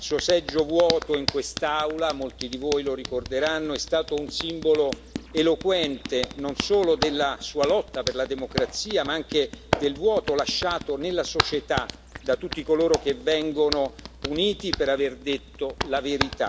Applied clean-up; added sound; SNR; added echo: none; Hands; 9 dB; none.